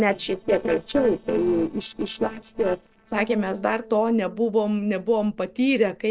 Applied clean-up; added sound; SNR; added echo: neural separator model SepFormer DNS4.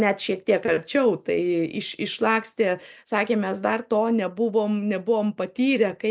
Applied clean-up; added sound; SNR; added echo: none; none; none; none.